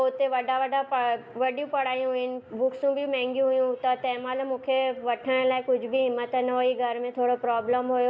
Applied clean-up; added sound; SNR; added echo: none; none; none; none.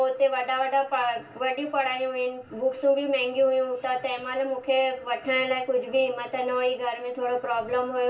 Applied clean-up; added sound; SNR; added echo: none; none; none; reverberation time 0.2 s.